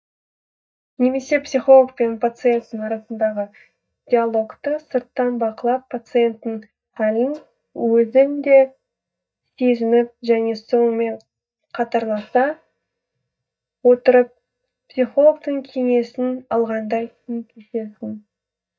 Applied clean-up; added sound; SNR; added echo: neural mask model DeepFilterNet 3.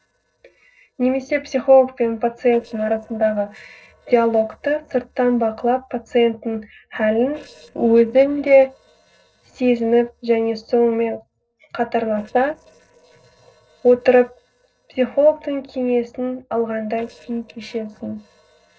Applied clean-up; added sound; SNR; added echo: neural separator model SepFormer DNS4.